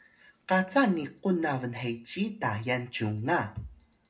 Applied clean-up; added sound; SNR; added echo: none; Alarm; 15 dB; reverberation time 0.2 s.